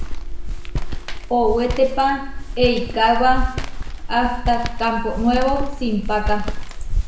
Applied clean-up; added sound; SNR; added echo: none; Walk, footsteps; 1 dB; reverberation time 0.8 s.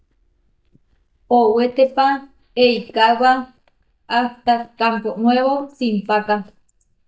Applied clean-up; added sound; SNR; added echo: neural mask model DeepFilterNet 3.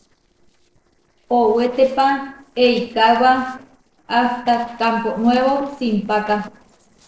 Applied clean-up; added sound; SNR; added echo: neural separator model SepFormer DNS4.